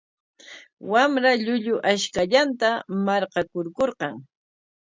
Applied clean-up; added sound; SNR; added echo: none; none; none; none.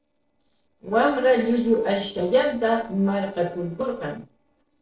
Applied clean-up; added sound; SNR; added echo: neural separator model SepFormer DNS4.